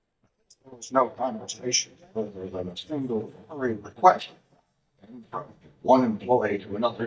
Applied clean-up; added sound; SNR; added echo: neural mask model DeepFilterNet 3.